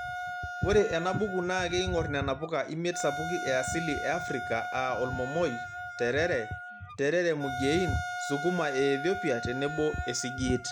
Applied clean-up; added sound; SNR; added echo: none; Wind instrument, woodwind instrument; 7 dB; none.